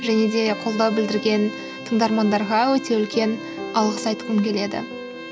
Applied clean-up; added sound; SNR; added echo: none; Bowed string instrument; 16 dB; none.